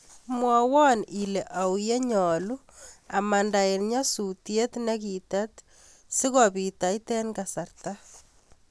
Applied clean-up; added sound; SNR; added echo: none; none; none; none.